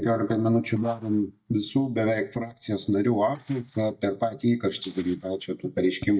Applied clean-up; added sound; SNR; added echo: neural mask model DeepFilterNet 3.